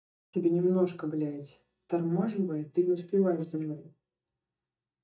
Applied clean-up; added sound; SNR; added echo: neural mask model DeepFilterNet 3.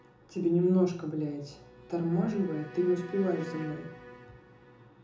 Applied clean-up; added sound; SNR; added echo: none; Bowed string instrument; 17 dB; reverberation time 0.6 s.